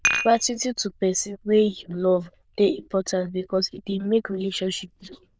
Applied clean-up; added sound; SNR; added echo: neural diffusion model UNIVERSE++.